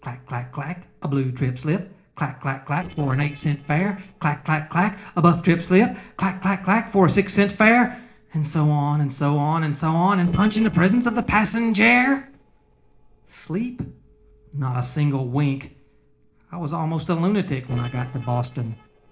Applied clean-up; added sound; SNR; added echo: neural separator model SepFormer DNS4.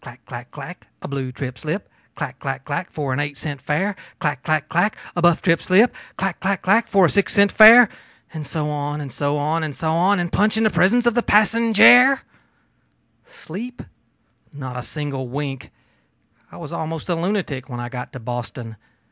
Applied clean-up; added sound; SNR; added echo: none; none; none; none.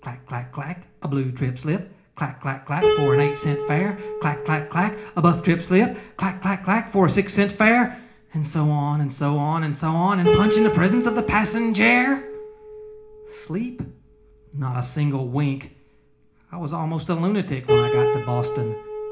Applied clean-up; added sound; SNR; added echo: none; Piano; 5 dB; reverberation time 0.4 s.